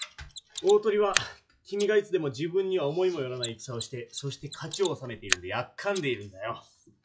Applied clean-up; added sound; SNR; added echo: classical method log-MMSE.